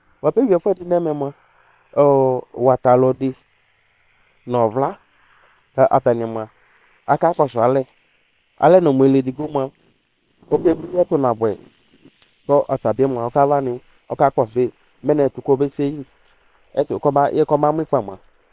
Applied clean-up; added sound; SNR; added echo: neural separator model SepFormer WHAM!.